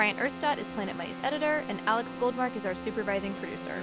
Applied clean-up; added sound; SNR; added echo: none; Keyboard (musical); 9 dB; none.